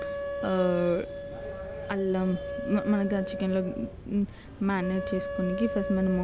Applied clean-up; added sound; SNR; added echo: none; Wind instrument, woodwind instrument; 7 dB; none.